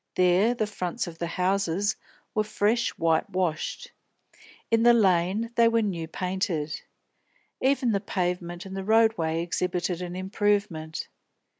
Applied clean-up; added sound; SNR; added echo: none; none; none; none.